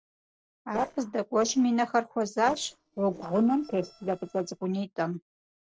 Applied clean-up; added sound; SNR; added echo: neural separator model SepFormer DNS4.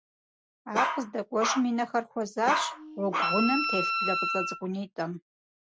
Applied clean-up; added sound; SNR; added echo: none; Bark + Wind instrument, woodwind instrument; -1 dB; none.